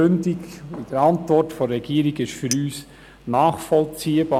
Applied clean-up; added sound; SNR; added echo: none; Chink, clink; 18 dB; none.